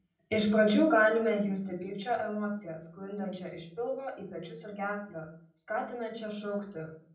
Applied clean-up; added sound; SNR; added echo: none; none; none; reverberation time 0.6 s.